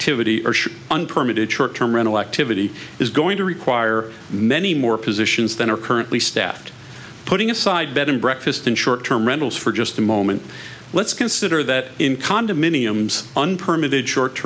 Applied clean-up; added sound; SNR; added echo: none; none; none; none.